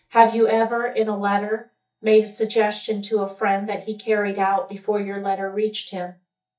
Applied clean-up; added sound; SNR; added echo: neural mask model DeepFilterNet 3.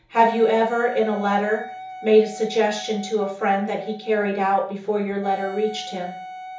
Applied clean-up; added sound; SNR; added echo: none; Wind instrument, woodwind instrument; 15 dB; reverberation time 0.7 s.